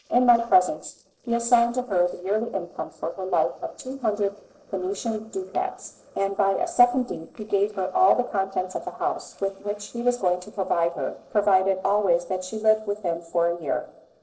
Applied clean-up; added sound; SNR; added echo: neural separator model SepFormer DNS4.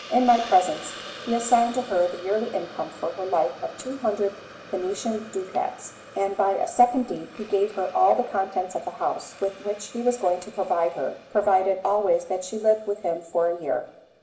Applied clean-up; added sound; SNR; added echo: none; Hiss; 18 dB; reverberation time 1.1 s.